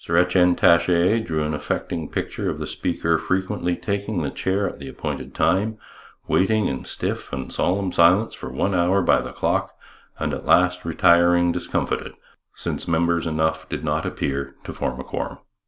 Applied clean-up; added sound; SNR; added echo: none; none; none; none.